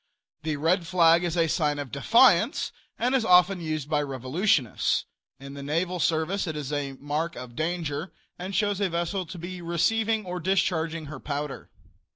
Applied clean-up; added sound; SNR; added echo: none; none; none; none.